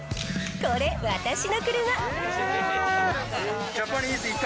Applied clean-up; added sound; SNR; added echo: none; none; none; none.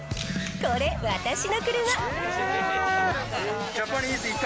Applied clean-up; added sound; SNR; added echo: none; Sneeze; 20 dB; none.